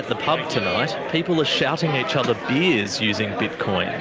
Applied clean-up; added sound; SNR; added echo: none; none; none; none.